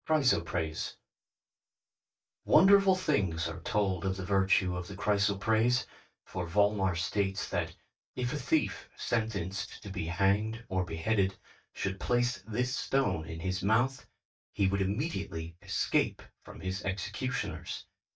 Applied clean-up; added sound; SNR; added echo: neural mask model DeepFilterNet 3.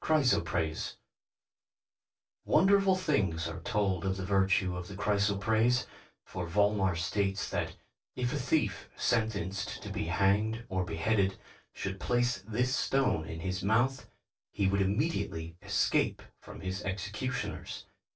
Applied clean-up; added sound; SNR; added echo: neural separator model SepFormer DNS4.